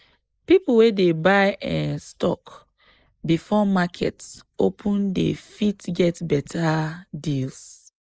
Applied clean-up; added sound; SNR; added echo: neural mask model Resemble Enhance denoiser.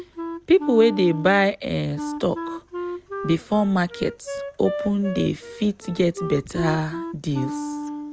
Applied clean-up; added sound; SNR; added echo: none; Wind instrument, woodwind instrument; 9 dB; none.